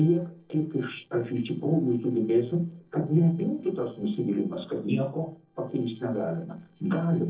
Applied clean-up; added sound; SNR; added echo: neural separator model SepFormer DNS4.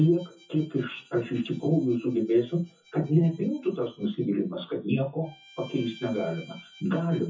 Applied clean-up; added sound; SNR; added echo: classical method WPE with log-MMSE.